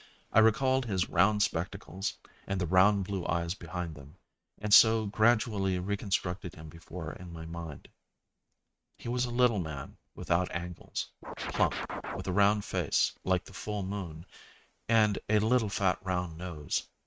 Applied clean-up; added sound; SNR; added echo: neural mask model RNNoise.